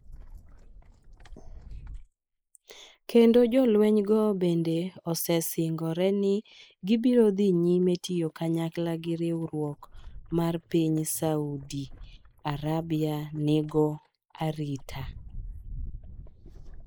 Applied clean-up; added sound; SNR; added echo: neural mask model Resemble Enhance denoiser.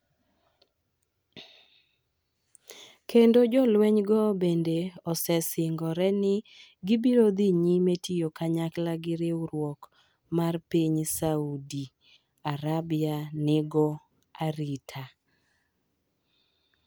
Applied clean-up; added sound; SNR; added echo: none; none; none; none.